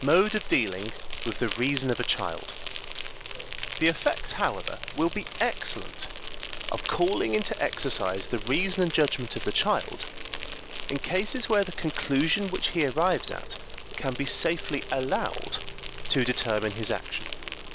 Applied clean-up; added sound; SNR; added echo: none; Insect; 6 dB; none.